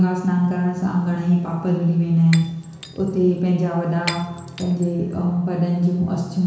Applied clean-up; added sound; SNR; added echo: none; Shatter; 17 dB; reverberation time 1.1 s.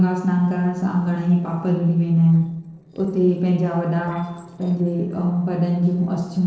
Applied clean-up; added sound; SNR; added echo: neural separator model SepFormer DNS4.